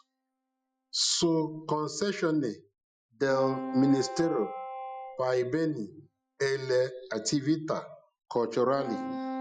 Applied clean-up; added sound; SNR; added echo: classical method Wiener filter.